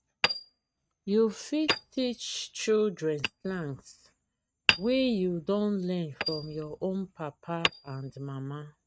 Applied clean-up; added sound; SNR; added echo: neural mask model RNNoise.